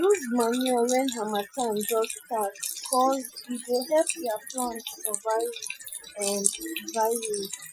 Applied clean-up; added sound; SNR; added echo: classical method Wiener filter.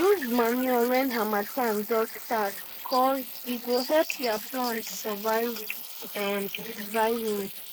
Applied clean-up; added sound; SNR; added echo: neural mask model Resemble Enhance denoiser.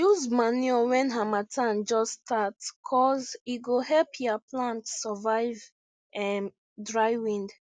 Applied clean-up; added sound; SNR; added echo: none; none; none; none.